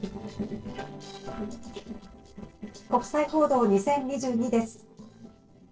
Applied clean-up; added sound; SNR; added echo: neural separator model SepFormer DNS4.